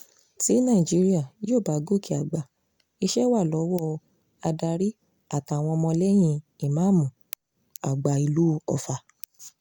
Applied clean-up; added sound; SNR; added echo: none; none; none; none.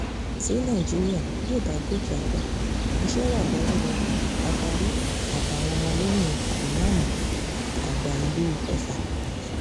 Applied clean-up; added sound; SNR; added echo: none; Train; -3 dB; none.